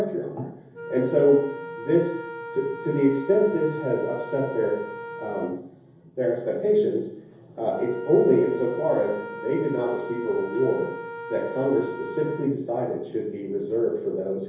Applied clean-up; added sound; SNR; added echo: none; Wind instrument, woodwind instrument; 13 dB; reverberation time 0.7 s.